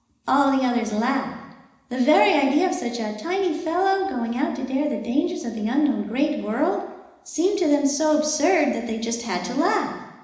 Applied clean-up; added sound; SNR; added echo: none; none; none; reverberation time 1.0 s.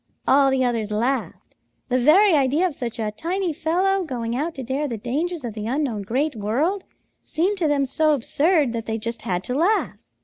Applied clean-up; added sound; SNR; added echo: none; none; none; none.